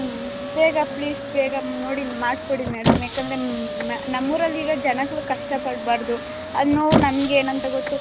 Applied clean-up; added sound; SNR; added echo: none; Squeak; 4 dB; none.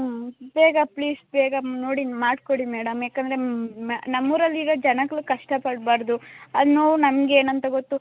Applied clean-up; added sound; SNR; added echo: none; none; none; none.